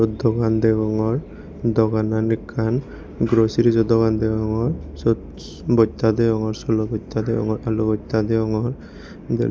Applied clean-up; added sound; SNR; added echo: none; none; none; none.